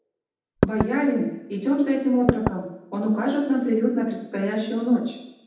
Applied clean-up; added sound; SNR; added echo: none; Knock / Wood; 2 dB; reverberation time 0.8 s.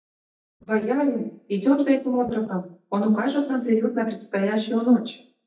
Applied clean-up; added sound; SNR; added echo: neural mask model DeepFilterNet 3.